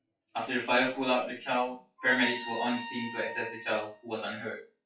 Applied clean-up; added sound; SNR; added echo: classical method WPE with log-MMSE.